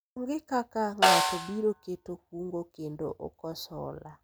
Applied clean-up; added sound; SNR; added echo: none; Snare drum; -4 dB; none.